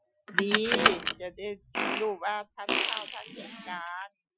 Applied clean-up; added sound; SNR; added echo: classical method Wiener filter.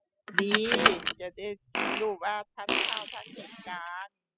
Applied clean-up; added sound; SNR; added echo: classical method spectral subtraction.